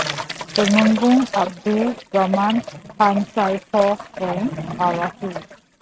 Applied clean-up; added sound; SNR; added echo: neural mask model RNNoise.